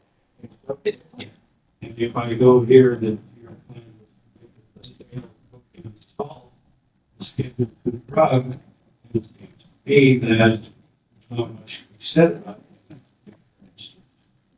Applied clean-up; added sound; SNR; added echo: neural mask model DeepFilterNet 3.